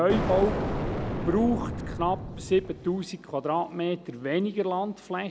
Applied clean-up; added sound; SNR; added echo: none; Explosion; 3 dB; none.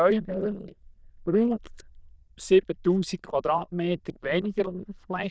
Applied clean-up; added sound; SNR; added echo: neural diffusion model UNIVERSE++.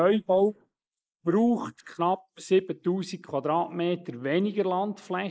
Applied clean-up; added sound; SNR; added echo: neural mask model Resemble Enhance denoiser.